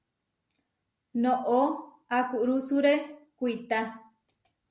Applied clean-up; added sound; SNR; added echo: none; none; none; none.